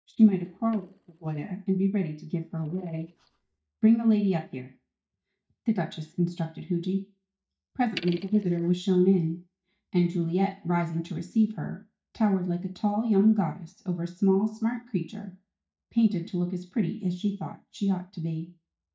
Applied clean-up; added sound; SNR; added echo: neural mask model DeepFilterNet 3.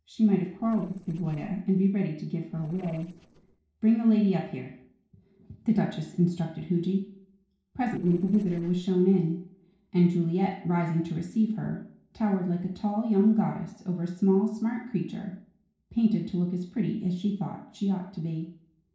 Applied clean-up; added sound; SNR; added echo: neural separator model SepFormer DNS4.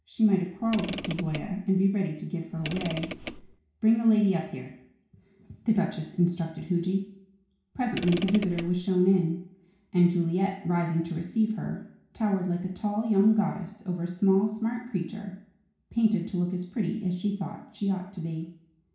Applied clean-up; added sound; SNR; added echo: none; Mechanisms / Car; 8 dB; reverberation time 0.6 s.